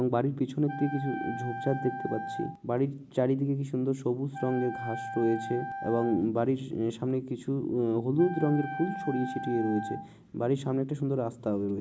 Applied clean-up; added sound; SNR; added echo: none; Wind instrument, woodwind instrument; 10 dB; none.